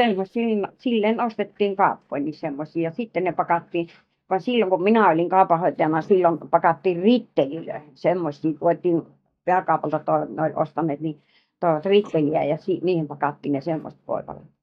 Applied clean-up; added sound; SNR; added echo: neural mask model DeepFilterNet 3.